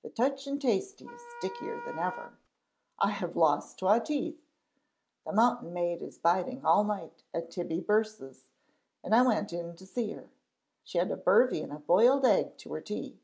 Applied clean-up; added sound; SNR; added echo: none; Wind instrument, woodwind instrument; 13 dB; none.